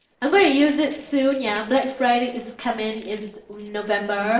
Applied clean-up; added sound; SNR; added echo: neural separator model SepFormer DNS4.